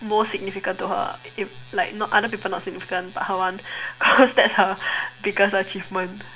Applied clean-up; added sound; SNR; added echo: none; none; none; reverberation time 0.3 s.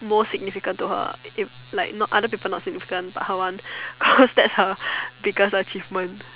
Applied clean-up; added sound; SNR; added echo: none; none; none; none.